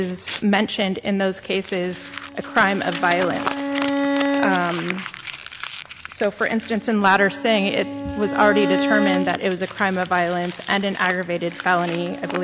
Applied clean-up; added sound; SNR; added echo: none; Bowed string instrument + Crumpling, crinkling; 5 dB; none.